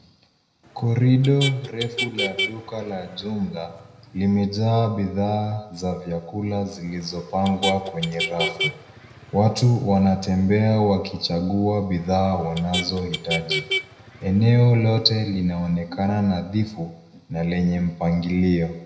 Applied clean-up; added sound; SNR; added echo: none; Motor vehicle (road); 10 dB; reverberation time 0.8 s.